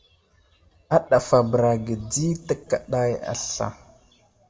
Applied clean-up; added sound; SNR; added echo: none; none; none; reverberation time 0.6 s.